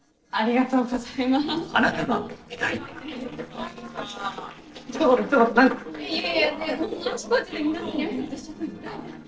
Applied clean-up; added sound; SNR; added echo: neural separator model SepFormer DNS4.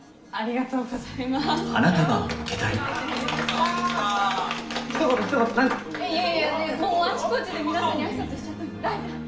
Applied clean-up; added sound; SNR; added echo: none; Keyboard (musical); 17 dB; reverberation time 0.8 s.